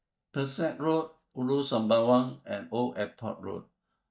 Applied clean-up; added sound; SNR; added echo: neural mask model DeepFilterNet 3.